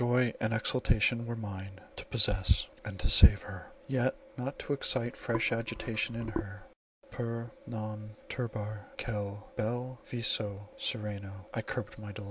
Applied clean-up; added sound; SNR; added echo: none; none; none; none.